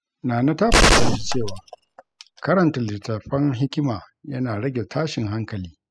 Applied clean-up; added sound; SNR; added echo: classical method spectral subtraction.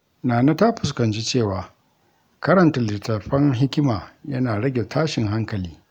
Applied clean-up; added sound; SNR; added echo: none; none; none; none.